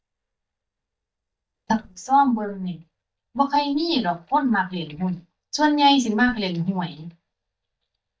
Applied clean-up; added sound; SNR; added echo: neural mask model DeepFilterNet 3.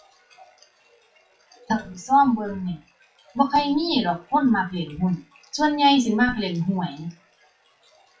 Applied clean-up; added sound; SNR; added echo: classical method WPE with log-MMSE.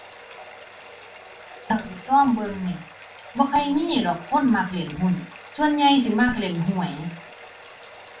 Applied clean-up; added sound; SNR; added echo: none; Bathtub (filling or washing); 19 dB; reverberation time 0.3 s.